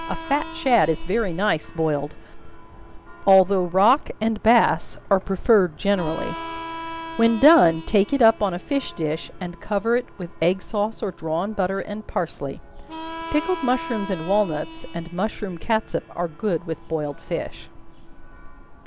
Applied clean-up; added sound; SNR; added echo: none; Harmonica + Church bell; 14 dB; none.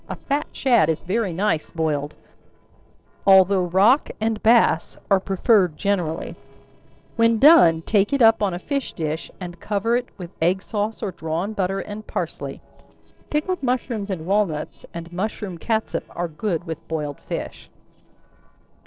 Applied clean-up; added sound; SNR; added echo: neural separator model SepFormer DNS4.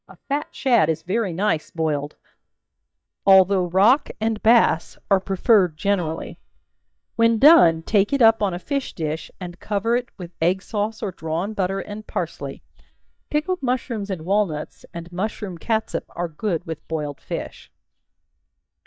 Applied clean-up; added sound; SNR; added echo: neural mask model DeepFilterNet 3.